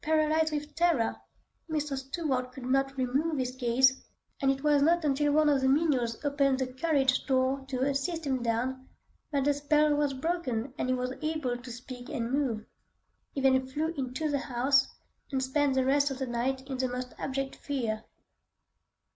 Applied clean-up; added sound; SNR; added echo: none; none; none; none.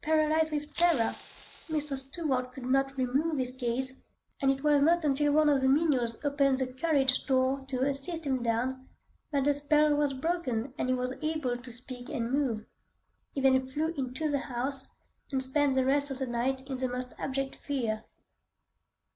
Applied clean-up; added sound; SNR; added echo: none; Fire; 16 dB; none.